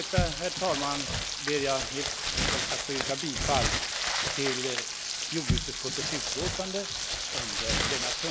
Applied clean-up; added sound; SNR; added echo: none; Frying (food) + Crumpling, crinkling; -4 dB; none.